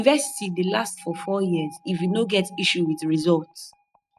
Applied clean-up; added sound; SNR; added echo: neural mask model RNNoise.